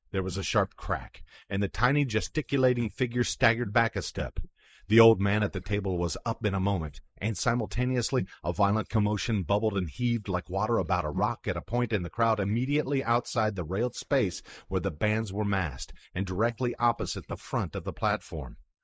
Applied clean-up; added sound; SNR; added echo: neural mask model Resemble Enhance denoiser.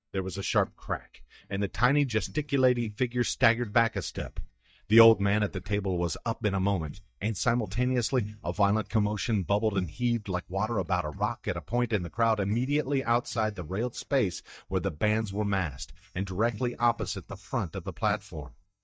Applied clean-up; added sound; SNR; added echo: neural mask model DeepFilterNet 3.